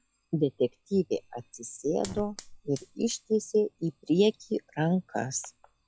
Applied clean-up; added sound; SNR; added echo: classical method log-MMSE.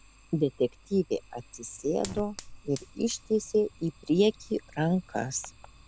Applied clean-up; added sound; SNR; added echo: none; Fire; 18 dB; none.